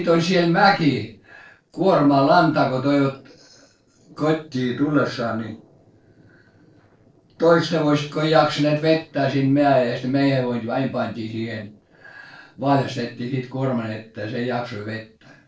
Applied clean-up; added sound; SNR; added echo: neural separator model SepFormer DNS4.